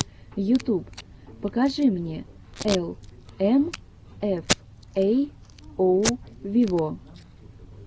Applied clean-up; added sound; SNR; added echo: none; Packing tape, duct tape; 11 dB; none.